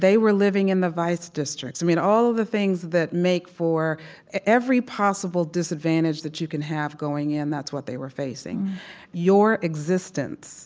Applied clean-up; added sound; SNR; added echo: none; none; none; none.